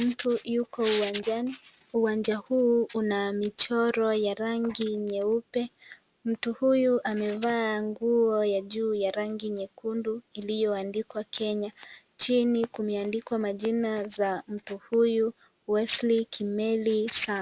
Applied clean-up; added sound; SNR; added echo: none; none; none; none.